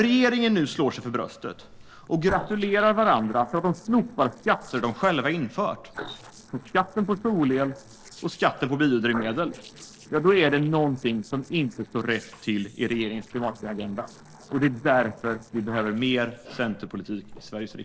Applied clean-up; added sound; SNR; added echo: neural separator model SepFormer DNS4.